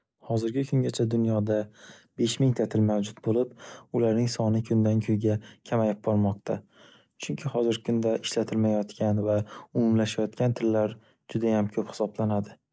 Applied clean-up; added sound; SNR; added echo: none; none; none; none.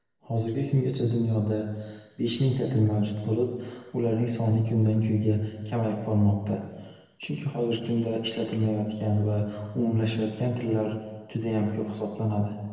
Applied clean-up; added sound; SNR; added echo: none; none; none; reverberation time 1.2 s.